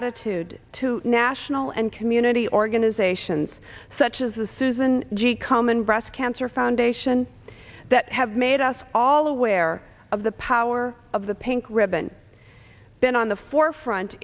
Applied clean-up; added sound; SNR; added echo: none; none; none; none.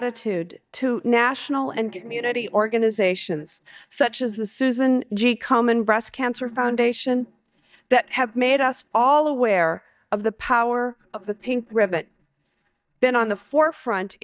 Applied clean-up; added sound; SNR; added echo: neural mask model DeepFilterNet 3.